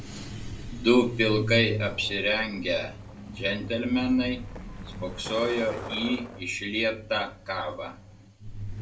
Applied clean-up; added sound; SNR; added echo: none; Truck; 8 dB; reverberation time 0.2 s.